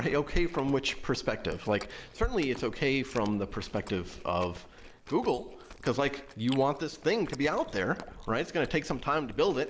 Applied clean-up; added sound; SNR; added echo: none; Chewing, mastication; 17 dB; none.